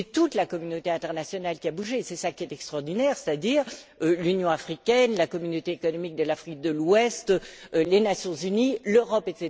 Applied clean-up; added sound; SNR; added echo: none; none; none; none.